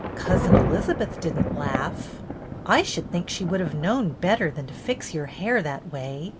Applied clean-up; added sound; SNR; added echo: none; Thunder / Rain; 1 dB; none.